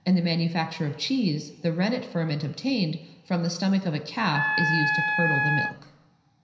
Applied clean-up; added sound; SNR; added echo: none; Wind instrument, woodwind instrument; -1 dB; reverberation time 0.9 s.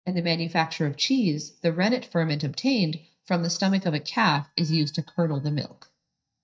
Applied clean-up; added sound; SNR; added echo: neural mask model DeepFilterNet 3.